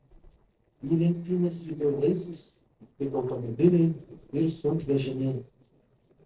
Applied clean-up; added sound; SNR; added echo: neural separator model SepFormer DNS4.